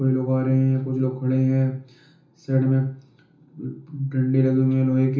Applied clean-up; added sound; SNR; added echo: none; none; none; reverberation time 0.7 s.